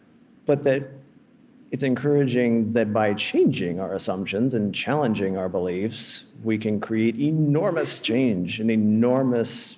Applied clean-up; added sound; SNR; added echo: none; none; none; none.